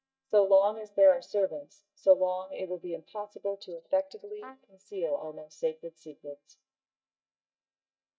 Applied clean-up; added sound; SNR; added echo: neural mask model DeepFilterNet 3.